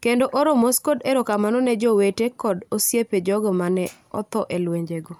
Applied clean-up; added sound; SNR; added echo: none; none; none; none.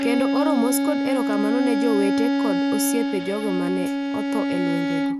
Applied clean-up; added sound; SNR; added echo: none; Bowed string instrument; -4 dB; none.